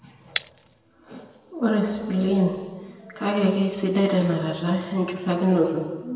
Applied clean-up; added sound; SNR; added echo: none; Shatter; 16 dB; reverberation time 1.3 s.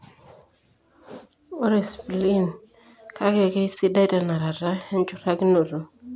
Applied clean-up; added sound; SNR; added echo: none; none; none; none.